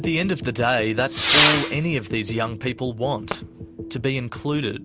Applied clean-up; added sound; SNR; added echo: none; Whoosh, swoosh, swish / Fireworks; 3 dB; none.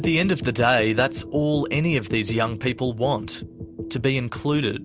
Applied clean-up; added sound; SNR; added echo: none; none; none; none.